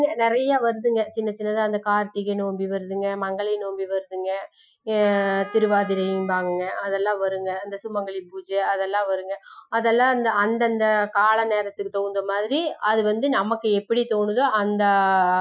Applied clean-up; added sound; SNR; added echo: classical method Wiener filter.